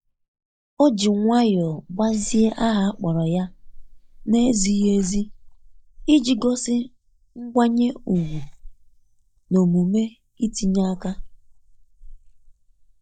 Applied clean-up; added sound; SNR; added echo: neural mask model DeepFilterNet 3.